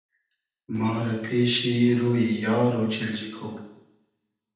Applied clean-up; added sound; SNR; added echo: none; none; none; reverberation time 0.8 s.